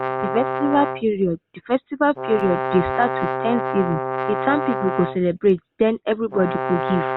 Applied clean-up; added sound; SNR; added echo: none; Brass instrument; 4 dB; none.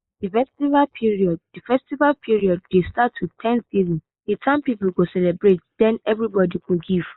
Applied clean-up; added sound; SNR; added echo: neural mask model Resemble Enhance denoiser.